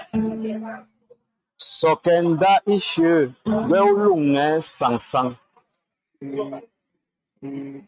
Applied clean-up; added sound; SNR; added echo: neural mask model RNNoise.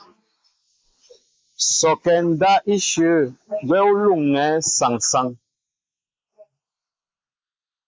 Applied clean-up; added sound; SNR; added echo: neural mask model Resemble Enhance denoiser.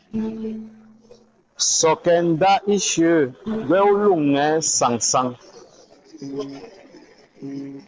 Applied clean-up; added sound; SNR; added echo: neural separator model SepFormer DNS4.